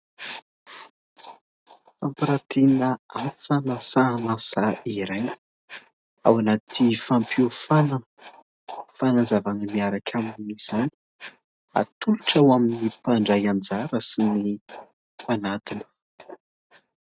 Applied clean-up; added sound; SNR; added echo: neural mask model RNNoise.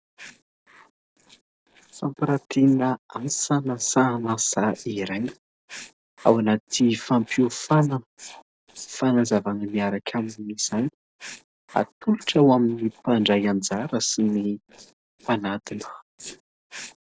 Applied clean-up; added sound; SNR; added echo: neural separator model SepFormer DNS4.